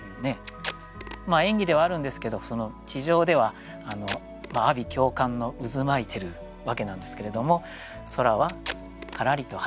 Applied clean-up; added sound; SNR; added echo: none; Packing tape, duct tape; 13 dB; none.